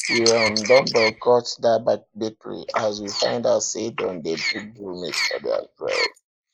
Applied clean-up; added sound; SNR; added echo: neural mask model Resemble Enhance denoiser.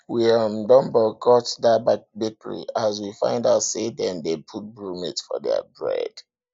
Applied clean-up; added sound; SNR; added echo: none; none; none; none.